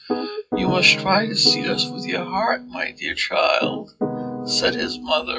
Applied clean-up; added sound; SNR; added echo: classical method WPE with log-MMSE.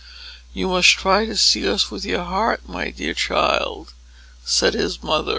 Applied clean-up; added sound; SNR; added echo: none; none; none; none.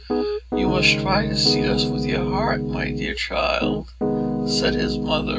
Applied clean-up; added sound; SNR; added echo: none; Piano; -1 dB; reverberation time 0.4 s.